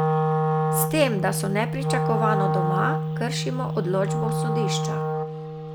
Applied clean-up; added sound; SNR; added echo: none; Wind instrument, woodwind instrument; -4 dB; none.